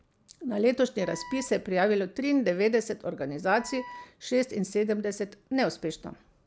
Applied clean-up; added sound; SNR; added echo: none; Wind instrument, woodwind instrument; 17 dB; none.